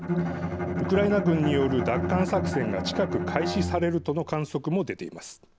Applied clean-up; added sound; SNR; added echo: none; Bowed string instrument; 3 dB; none.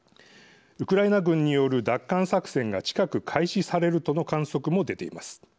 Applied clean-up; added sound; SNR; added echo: none; none; none; none.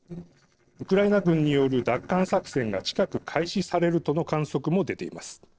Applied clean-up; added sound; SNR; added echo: neural separator model SepFormer DNS4.